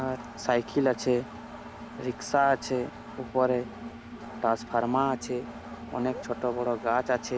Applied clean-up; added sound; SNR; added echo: none; Engine; 12 dB; none.